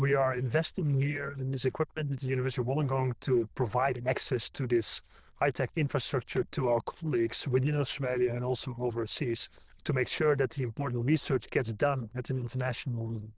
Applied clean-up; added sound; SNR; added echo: neural diffusion model UNIVERSE++.